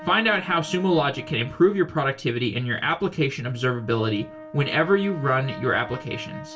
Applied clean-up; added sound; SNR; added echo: none; Brass instrument; 17 dB; reverberation time 0.2 s.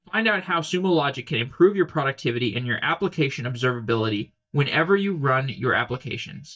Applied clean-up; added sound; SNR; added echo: neural mask model DeepFilterNet 3.